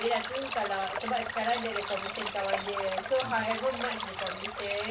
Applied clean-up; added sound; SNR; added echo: none; Stream; 0 dB; none.